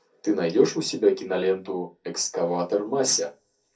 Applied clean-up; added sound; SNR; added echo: none; none; none; reverberation time 0.3 s.